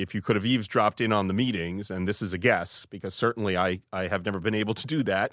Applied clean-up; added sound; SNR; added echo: none; none; none; none.